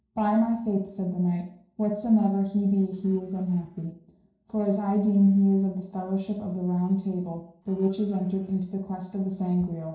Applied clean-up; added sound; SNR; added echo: neural separator model SepFormer DNS4.